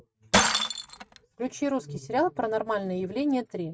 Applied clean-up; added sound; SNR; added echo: neural mask model RNNoise.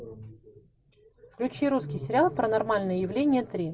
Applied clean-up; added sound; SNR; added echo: none; none; none; none.